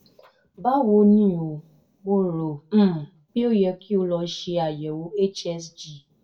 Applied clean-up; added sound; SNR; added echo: none; none; none; reverberation time 0.2 s.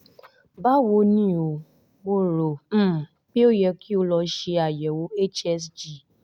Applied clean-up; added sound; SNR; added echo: none; none; none; none.